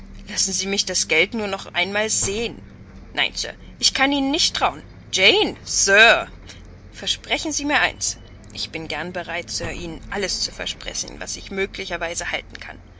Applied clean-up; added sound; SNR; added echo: none; Bus + Slam; 17 dB; none.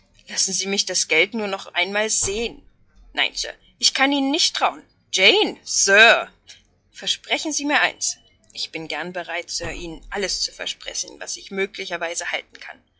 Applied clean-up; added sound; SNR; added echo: classical method log-MMSE.